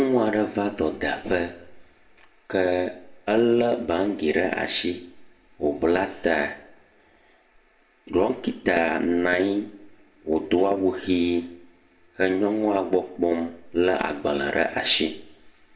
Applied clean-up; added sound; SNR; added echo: none; none; none; reverberation time 0.5 s.